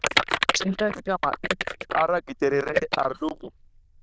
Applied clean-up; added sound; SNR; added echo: neural diffusion model UNIVERSE++.